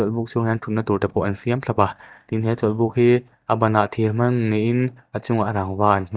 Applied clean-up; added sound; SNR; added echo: neural mask model DeepFilterNet 3.